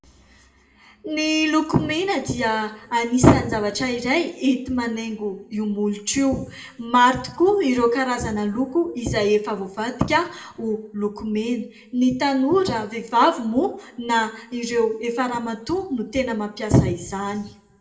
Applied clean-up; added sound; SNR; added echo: none; none; none; reverberation time 0.5 s.